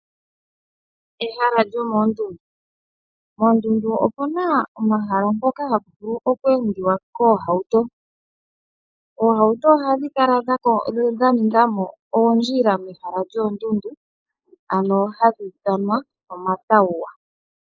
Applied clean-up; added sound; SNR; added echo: neural mask model Resemble Enhance denoiser.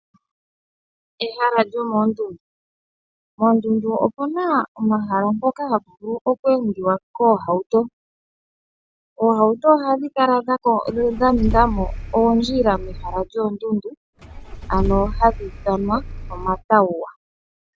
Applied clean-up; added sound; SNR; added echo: none; Engine starting / Car; 7 dB; none.